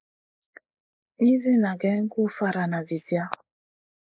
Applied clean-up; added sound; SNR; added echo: neural mask model Resemble Enhance denoiser.